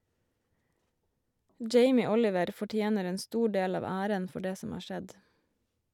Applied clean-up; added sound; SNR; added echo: none; none; none; none.